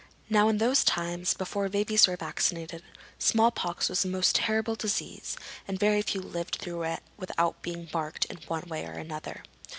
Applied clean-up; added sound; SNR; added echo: none; none; none; none.